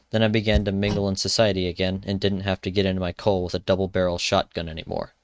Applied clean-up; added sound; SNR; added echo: neural mask model RNNoise.